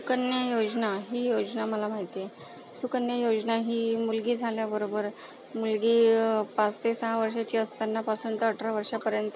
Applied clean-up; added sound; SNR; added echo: none; none; none; none.